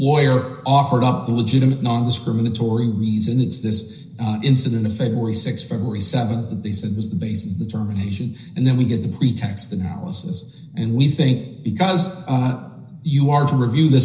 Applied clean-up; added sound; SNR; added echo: neural separator model SepFormer DNS4.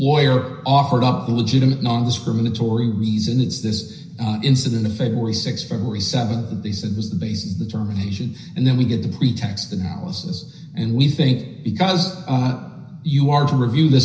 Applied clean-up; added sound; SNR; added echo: none; Bowed string instrument; 20 dB; reverberation time 0.9 s.